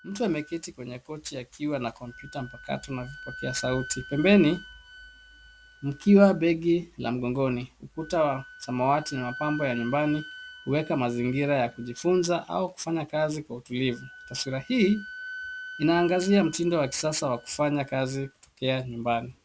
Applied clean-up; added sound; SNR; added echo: none; Wind instrument, woodwind instrument; 18 dB; none.